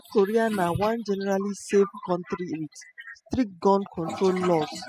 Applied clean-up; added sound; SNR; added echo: classical method spectral subtraction.